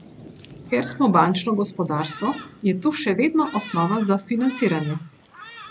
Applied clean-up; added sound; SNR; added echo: none; Thunderstorm; 18 dB; none.